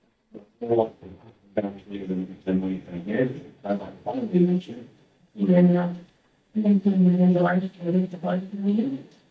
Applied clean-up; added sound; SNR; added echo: neural mask model DeepFilterNet 3.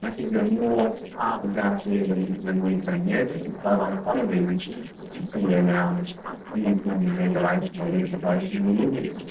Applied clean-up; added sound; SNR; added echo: neural separator model SepFormer DNS4.